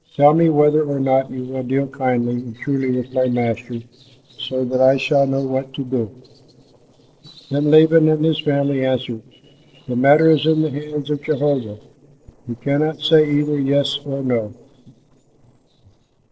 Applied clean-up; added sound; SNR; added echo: neural separator model SepFormer DNS4.